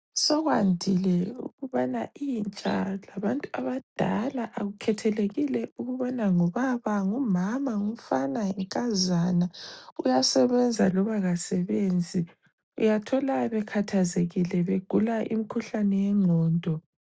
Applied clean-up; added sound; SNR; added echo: none; none; none; none.